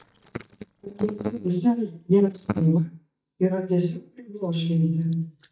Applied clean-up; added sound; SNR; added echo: neural mask model DeepFilterNet 3.